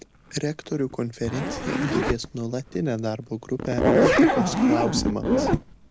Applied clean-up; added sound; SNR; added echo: none; Zipper (clothing); -5 dB; none.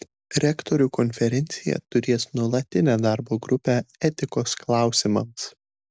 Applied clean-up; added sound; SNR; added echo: none; none; none; none.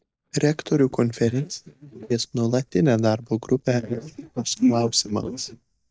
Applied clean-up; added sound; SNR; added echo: neural mask model DeepFilterNet 3.